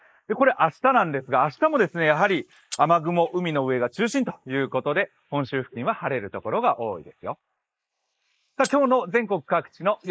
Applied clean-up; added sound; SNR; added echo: neural mask model Resemble Enhance denoiser.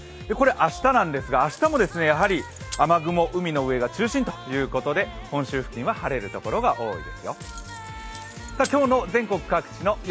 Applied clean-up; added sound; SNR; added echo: none; Keys jangling; 20 dB; none.